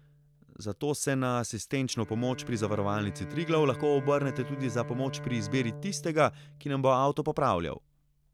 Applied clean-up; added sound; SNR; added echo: none; Bowed string instrument; 13 dB; none.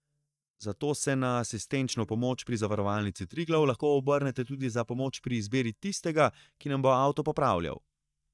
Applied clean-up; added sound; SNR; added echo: neural mask model DeepFilterNet 3.